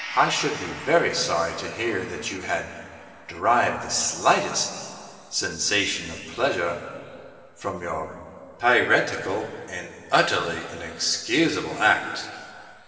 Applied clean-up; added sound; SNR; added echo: none; Gong; 20 dB; reverberation time 2.4 s.